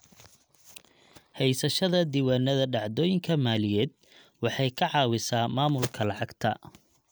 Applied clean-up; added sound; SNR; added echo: none; none; none; none.